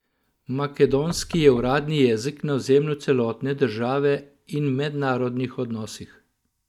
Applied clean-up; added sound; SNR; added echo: neural mask model DeepFilterNet 3.